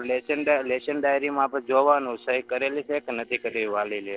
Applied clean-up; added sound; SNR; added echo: neural separator model SepFormer DNS4.